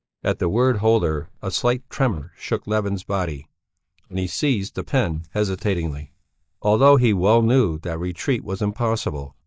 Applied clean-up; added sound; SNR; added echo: neural mask model DeepFilterNet 3.